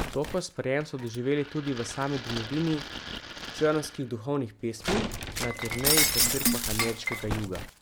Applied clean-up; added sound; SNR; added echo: none; Shatter; 0 dB; none.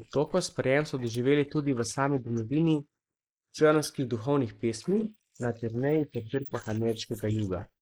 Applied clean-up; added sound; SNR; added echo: neural mask model Resemble Enhance denoiser.